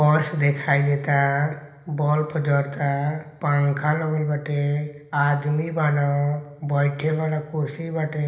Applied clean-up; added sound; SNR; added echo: none; none; none; reverberation time 1.0 s.